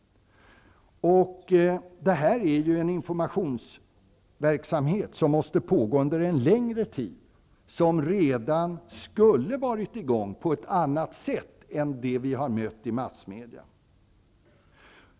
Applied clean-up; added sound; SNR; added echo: none; none; none; none.